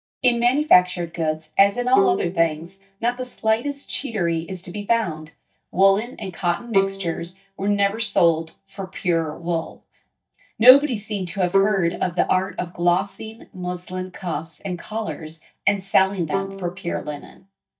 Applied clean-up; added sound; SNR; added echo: neural mask model DeepFilterNet 3.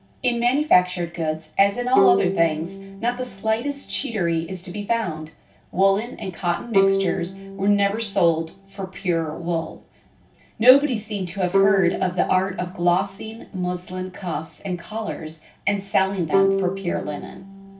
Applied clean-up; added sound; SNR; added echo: none; Bowed string instrument; 6 dB; reverberation time 0.2 s.